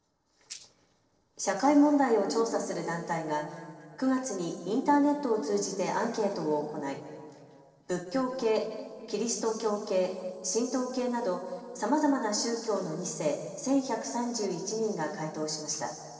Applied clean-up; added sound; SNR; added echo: neural separator model SepFormer DNS4.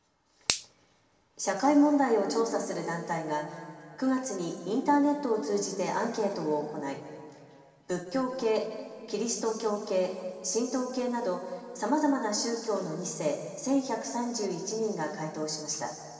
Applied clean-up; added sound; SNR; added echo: none; Finger snapping; 7 dB; reverberation time 2.5 s.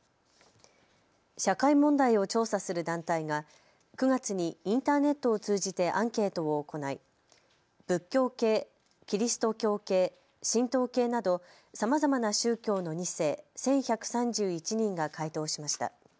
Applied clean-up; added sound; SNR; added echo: none; none; none; none.